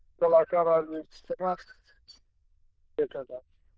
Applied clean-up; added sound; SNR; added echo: neural diffusion model UNIVERSE++.